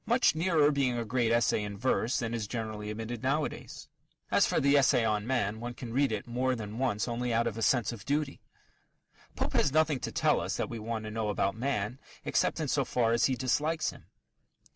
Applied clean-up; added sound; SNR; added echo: none; none; none; none.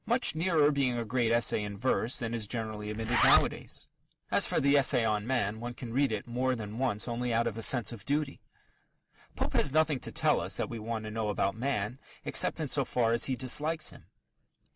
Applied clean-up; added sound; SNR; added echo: none; Zipper (clothing); 3 dB; none.